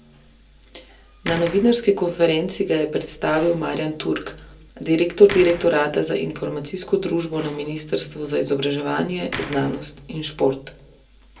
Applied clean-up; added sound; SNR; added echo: none; Slam; 18 dB; reverberation time 0.2 s.